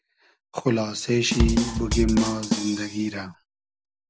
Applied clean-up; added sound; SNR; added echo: none; Drum kit; -1 dB; none.